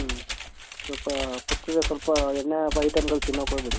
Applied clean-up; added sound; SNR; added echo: none; Computer keyboard; 4 dB; none.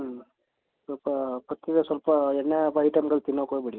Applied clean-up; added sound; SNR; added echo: none; none; none; none.